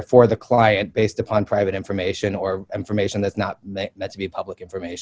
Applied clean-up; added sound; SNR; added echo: none; none; none; none.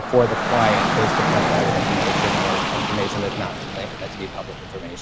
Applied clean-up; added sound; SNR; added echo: none; Rain / Dog; -3 dB; none.